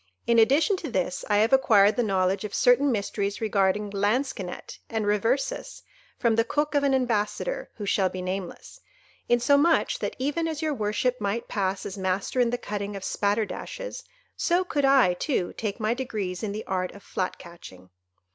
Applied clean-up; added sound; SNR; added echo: none; none; none; none.